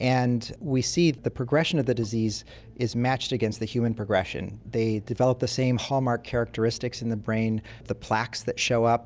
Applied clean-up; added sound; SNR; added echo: none; none; none; none.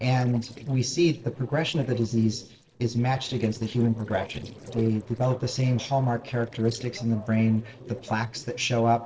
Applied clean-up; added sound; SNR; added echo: neural separator model SepFormer DNS4.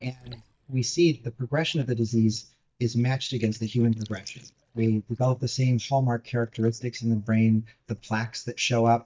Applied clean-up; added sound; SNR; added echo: neural mask model DeepFilterNet 3.